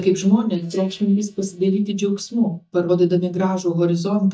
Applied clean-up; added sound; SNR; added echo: neural mask model DeepFilterNet 3.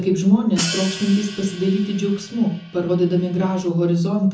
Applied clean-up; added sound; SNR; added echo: none; Hi-hat; 13 dB; reverberation time 0.6 s.